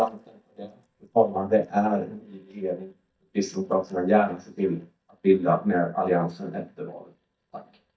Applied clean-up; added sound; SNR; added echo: neural mask model DeepFilterNet 3.